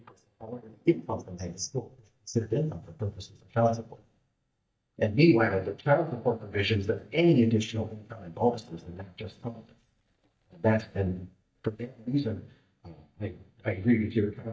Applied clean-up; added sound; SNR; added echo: neural mask model DeepFilterNet 3.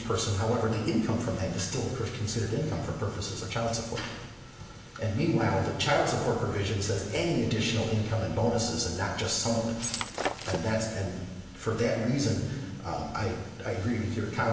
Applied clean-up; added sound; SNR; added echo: none; Shatter; 6 dB; reverberation time 1.1 s.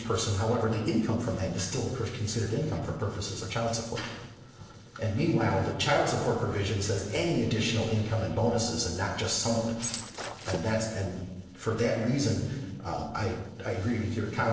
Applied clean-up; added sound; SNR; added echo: neural separator model SepFormer DNS4.